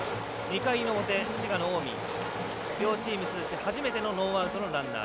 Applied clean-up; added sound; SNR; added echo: none; Cough; 15 dB; none.